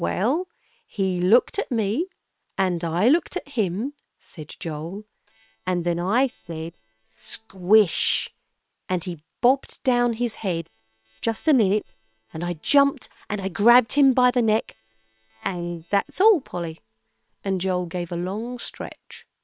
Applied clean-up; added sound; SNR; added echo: neural separator model SepFormer WHAM!.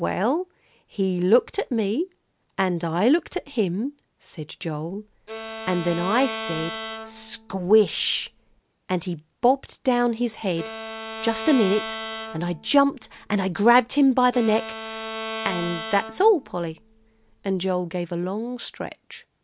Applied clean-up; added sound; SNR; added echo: none; Bowed string instrument; 11 dB; none.